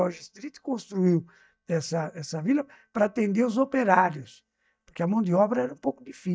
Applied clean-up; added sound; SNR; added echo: neural mask model DeepFilterNet 3.